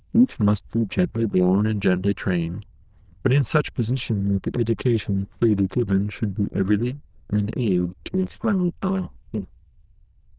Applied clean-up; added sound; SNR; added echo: neural diffusion model UNIVERSE++.